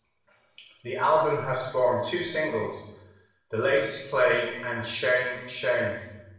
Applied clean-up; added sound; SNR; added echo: none; none; none; reverberation time 0.9 s.